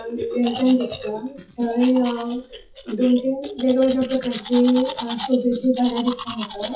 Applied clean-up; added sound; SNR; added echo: classical method WPE with log-MMSE.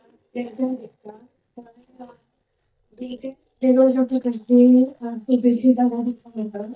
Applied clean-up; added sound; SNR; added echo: neural mask model DeepFilterNet 3.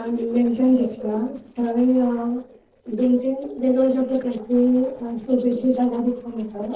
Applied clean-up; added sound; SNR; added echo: neural separator model SepFormer DNS4.